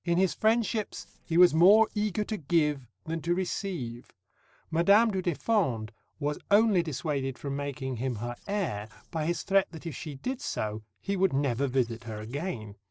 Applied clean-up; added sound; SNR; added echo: neural separator model SepFormer DNS4.